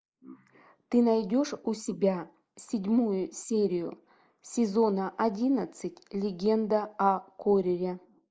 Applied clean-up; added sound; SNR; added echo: neural mask model Resemble Enhance denoiser.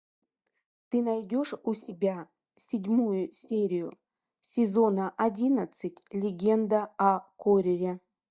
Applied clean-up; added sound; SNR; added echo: neural mask model DeepFilterNet 3.